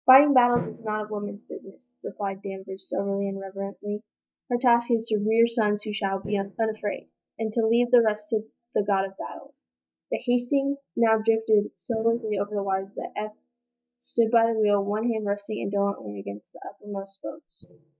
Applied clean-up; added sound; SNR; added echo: neural mask model DeepFilterNet 3.